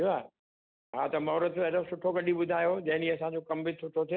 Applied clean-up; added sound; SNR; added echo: none; none; none; none.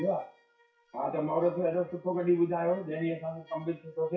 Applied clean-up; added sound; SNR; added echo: classical method WPE with log-MMSE.